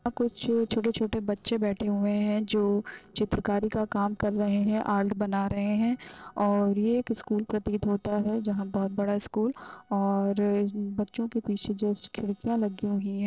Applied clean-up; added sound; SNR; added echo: neural separator model SepFormer DNS4.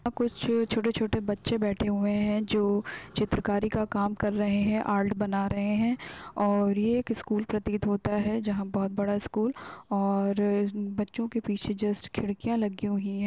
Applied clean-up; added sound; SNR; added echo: none; none; none; none.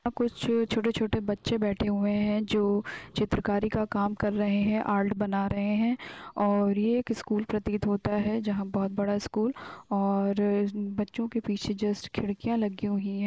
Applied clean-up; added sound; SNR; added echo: neural mask model Resemble Enhance denoiser.